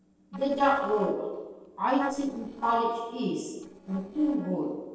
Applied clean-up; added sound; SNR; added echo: neural separator model SepFormer DNS4.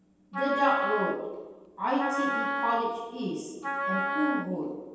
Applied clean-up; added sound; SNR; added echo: none; Wind instrument, woodwind instrument; 2 dB; reverberation time 1.2 s.